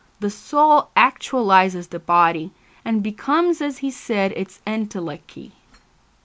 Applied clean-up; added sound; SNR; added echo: none; none; none; none.